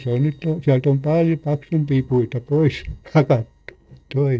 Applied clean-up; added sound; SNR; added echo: neural separator model SepFormer DNS4.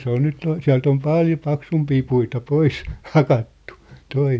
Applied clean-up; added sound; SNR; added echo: none; none; none; none.